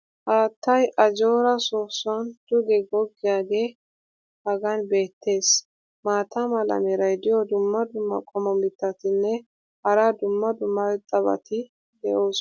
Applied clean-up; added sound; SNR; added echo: none; none; none; none.